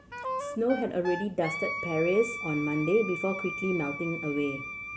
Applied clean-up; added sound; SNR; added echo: none; Wind instrument, woodwind instrument; 7 dB; none.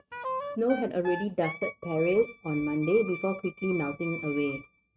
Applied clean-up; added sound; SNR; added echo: neural mask model RNNoise.